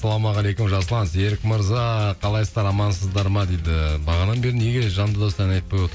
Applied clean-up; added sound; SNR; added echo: none; none; none; none.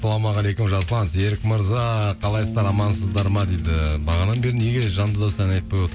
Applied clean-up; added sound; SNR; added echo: none; Bass guitar; 14 dB; none.